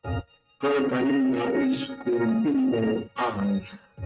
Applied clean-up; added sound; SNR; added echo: neural mask model RNNoise.